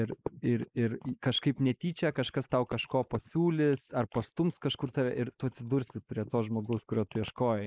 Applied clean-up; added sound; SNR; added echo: neural mask model Resemble Enhance denoiser.